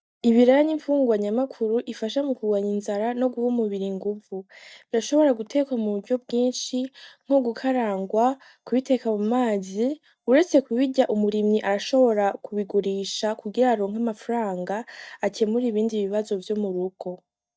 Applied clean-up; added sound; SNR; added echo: neural mask model DeepFilterNet 3.